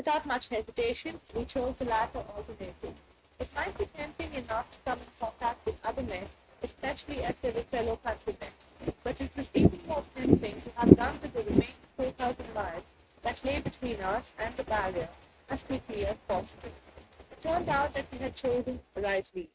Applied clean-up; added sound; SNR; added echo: neural mask model RNNoise.